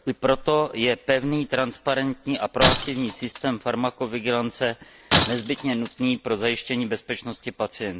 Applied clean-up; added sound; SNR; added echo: none; Shatter; 4 dB; none.